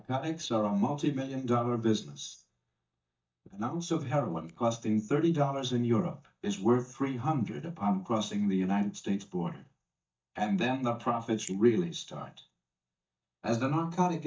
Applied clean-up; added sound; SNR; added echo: neural mask model DeepFilterNet 3.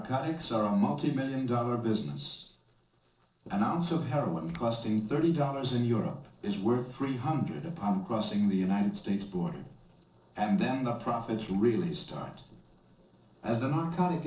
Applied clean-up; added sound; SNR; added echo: neural separator model SepFormer DNS4.